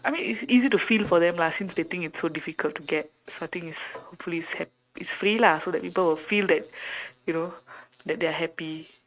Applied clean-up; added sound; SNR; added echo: neural mask model RNNoise.